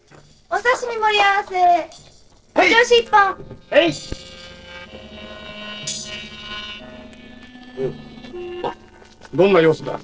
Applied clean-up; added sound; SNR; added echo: neural separator model SepFormer DNS4.